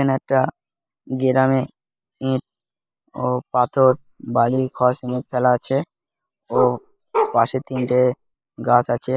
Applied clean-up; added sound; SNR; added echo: neural mask model Resemble Enhance denoiser.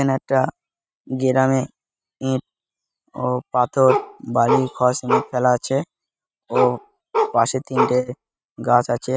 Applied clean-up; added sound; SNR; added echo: neural mask model RNNoise.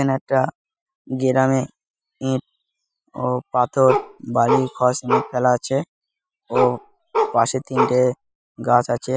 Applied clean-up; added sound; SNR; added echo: classical method Wiener filter.